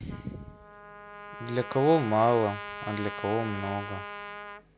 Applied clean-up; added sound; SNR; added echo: none; Trumpet; 11 dB; none.